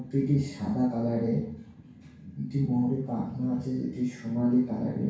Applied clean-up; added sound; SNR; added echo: none; none; none; reverberation time 0.6 s.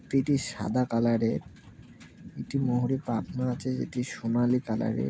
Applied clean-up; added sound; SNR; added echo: none; none; none; none.